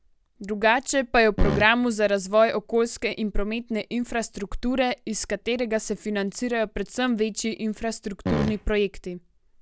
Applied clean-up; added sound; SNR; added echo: none; Fart; 3 dB; none.